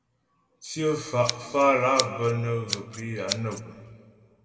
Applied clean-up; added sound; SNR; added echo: none; Scissors; 9 dB; reverberation time 1.9 s.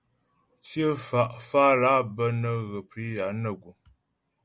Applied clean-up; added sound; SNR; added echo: none; none; none; none.